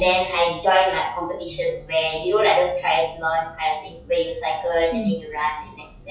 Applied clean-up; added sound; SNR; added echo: classical method log-MMSE.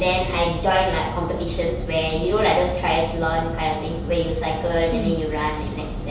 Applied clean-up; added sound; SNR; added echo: none; none; none; none.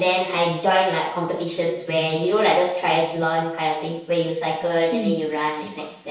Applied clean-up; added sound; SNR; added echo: neural mask model Resemble Enhance denoiser.